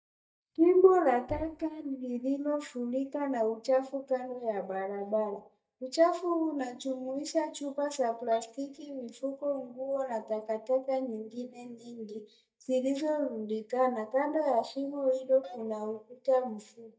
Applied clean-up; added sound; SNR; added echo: neural mask model DeepFilterNet 3.